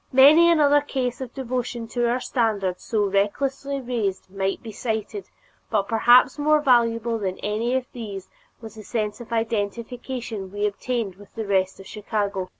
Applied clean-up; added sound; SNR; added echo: none; none; none; none.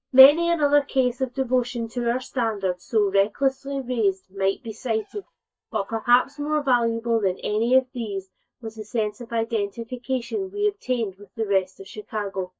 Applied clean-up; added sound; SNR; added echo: neural mask model DeepFilterNet 3.